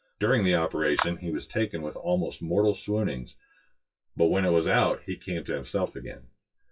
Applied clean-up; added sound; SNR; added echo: classical method WPE with log-MMSE.